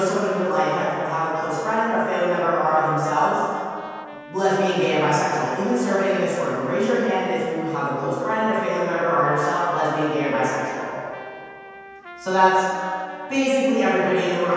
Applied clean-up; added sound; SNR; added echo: none; Trumpet; 19 dB; reverberation time 2.1 s.